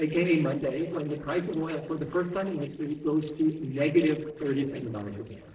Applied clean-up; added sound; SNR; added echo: neural separator model SepFormer DNS4.